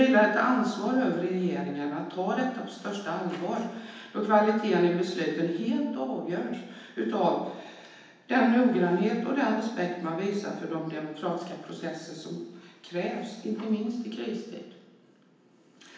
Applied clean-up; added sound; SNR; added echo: none; none; none; reverberation time 0.9 s.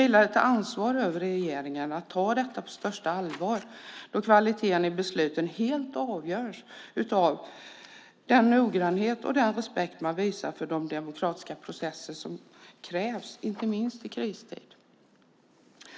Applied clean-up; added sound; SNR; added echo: none; none; none; none.